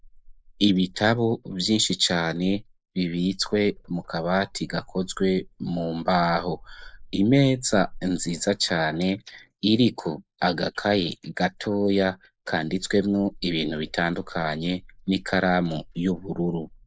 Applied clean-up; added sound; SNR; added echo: neural mask model Resemble Enhance denoiser.